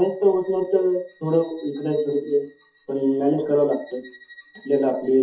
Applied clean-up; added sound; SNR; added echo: classical method WPE with log-MMSE.